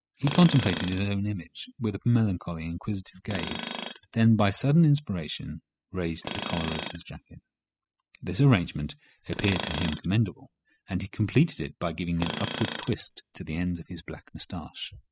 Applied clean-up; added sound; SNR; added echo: classical method spectral subtraction.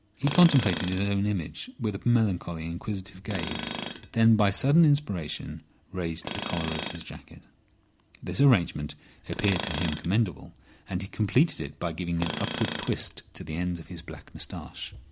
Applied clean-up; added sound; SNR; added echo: none; Tools; 12 dB; none.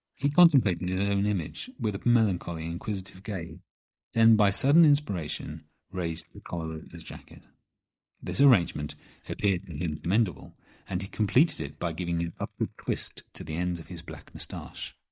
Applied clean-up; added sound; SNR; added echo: neural mask model Resemble Enhance denoiser.